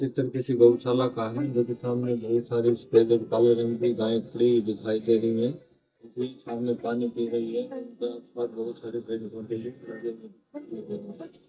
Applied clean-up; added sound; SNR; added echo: neural mask model DeepFilterNet 3.